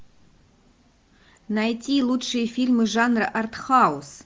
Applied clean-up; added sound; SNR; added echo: none; none; none; none.